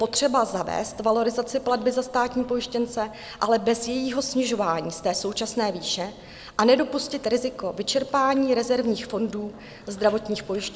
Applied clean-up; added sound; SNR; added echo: none; none; none; none.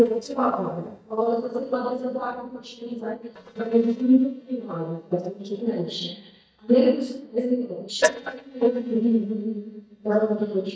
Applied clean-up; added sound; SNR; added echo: neural mask model DeepFilterNet 3.